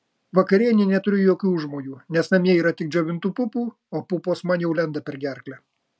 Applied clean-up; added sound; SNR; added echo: none; none; none; none.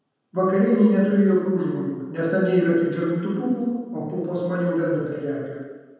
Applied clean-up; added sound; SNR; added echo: none; none; none; reverberation time 1.2 s.